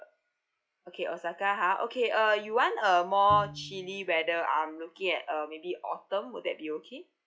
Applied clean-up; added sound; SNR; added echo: classical method log-MMSE.